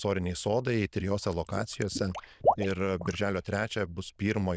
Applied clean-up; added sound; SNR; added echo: neural diffusion model UNIVERSE++.